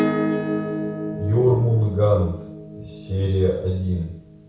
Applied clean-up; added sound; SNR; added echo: none; Acoustic guitar / Strum; 5 dB; reverberation time 0.6 s.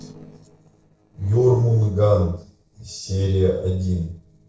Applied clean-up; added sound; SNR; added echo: neural separator model SepFormer DNS4.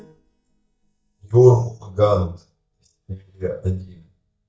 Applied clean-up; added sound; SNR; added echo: neural mask model DeepFilterNet 3.